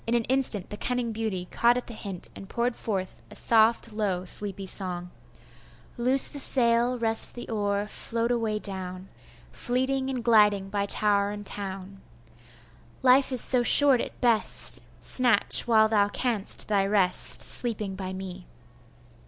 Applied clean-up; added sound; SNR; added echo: none; none; none; none.